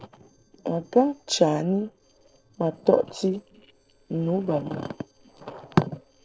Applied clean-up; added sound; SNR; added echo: neural separator model SepFormer DNS4.